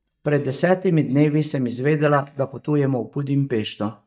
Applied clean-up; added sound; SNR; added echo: neural mask model DeepFilterNet 3.